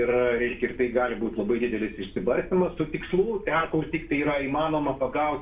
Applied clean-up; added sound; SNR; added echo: none; Stream / Bird; 20 dB; reverberation time 0.3 s.